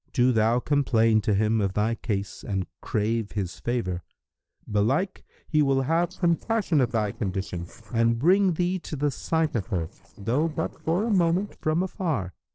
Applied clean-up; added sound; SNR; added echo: neural separator model SepFormer DNS4.